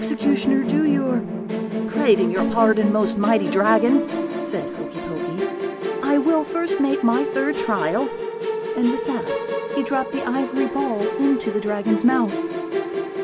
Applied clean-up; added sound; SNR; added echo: none; Musical instrument; 3 dB; none.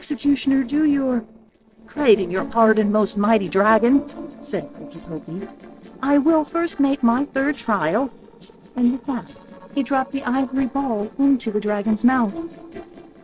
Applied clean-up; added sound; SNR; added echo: neural separator model SepFormer DNS4.